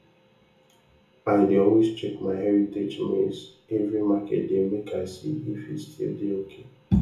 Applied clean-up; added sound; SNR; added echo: none; none; none; reverberation time 0.7 s.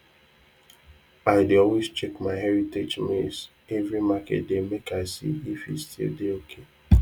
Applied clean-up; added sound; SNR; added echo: none; none; none; none.